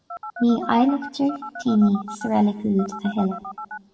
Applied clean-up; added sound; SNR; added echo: none; Telephone; 13 dB; reverberation time 1.1 s.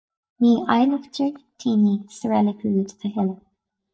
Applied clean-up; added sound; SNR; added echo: neural mask model DeepFilterNet 3.